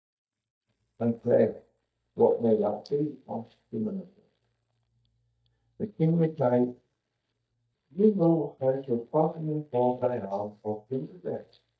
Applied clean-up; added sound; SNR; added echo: neural mask model DeepFilterNet 3.